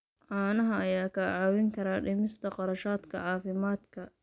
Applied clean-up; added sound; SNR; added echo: none; none; none; none.